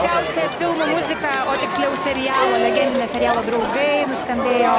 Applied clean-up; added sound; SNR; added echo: none; Crowd; 0 dB; none.